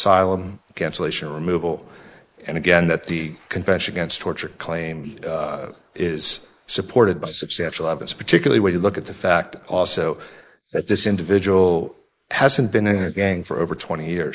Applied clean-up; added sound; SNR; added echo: neural mask model Resemble Enhance denoiser.